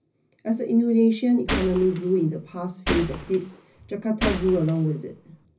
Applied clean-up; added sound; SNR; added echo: none; Gunshot, gunfire; 7 dB; reverberation time 0.4 s.